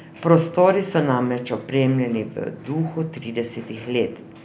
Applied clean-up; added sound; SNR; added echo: none; none; none; none.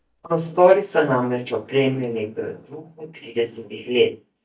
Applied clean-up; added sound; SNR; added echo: neural mask model DeepFilterNet 3.